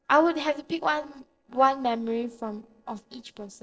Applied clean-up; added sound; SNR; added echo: neural separator model SepFormer DNS4.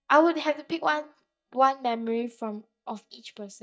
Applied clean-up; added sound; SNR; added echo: neural mask model DeepFilterNet 3.